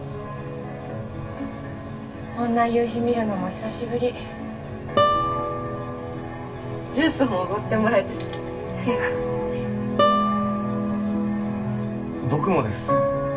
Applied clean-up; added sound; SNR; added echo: none; Guitar; 3 dB; reverberation time 0.2 s.